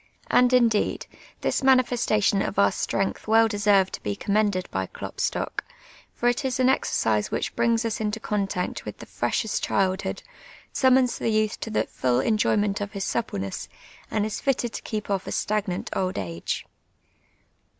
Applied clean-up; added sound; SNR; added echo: none; none; none; none.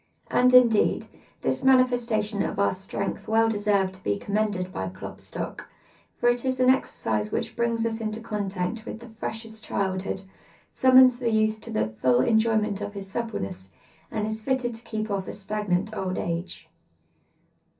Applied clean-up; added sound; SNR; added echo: none; none; none; reverberation time 0.3 s.